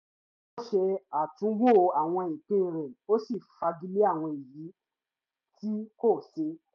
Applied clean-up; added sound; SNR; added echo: none; none; none; none.